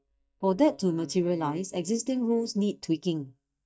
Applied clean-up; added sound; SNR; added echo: neural mask model DeepFilterNet 3.